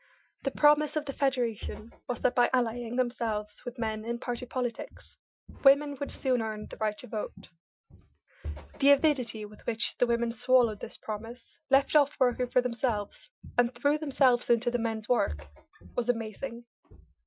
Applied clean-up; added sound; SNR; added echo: classical method Wiener filter.